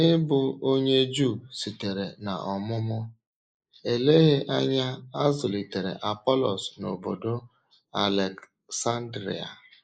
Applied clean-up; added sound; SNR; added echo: neural mask model Resemble Enhance denoiser.